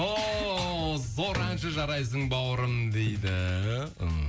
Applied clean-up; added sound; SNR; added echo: none; none; none; none.